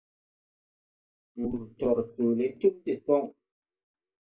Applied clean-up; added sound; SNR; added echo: neural mask model DeepFilterNet 3.